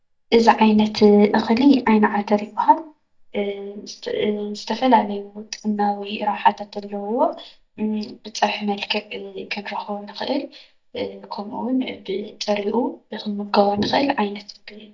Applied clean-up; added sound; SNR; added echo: neural mask model DeepFilterNet 3.